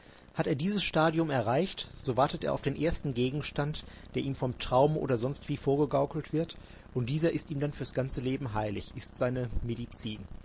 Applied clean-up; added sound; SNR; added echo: none; none; none; none.